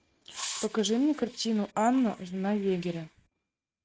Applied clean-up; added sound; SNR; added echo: neural mask model RNNoise.